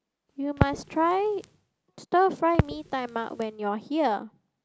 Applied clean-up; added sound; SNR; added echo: none; Crackle; 6 dB; none.